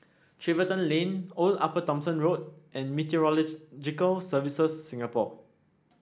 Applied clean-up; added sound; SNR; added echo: none; none; none; none.